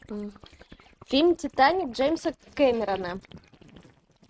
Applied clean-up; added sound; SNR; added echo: neural mask model RNNoise.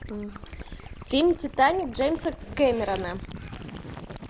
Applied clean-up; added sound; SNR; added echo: none; Gurgling / Liquid; 12 dB; none.